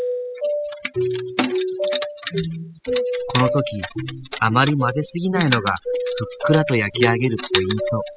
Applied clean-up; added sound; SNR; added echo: classical method spectral subtraction.